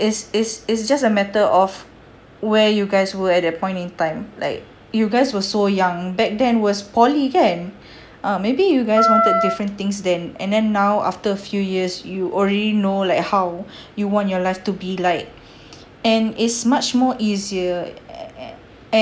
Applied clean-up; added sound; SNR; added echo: none; Wind instrument, woodwind instrument; -1 dB; none.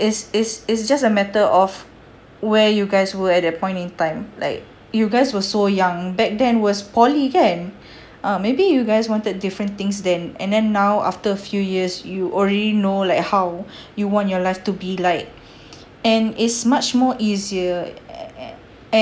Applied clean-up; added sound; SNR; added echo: none; none; none; none.